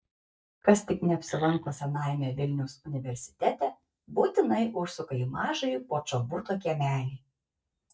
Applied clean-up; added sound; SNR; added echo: neural mask model DeepFilterNet 3.